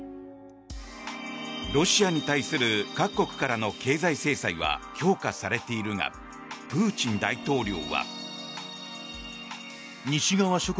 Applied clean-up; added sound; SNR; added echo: none; none; none; none.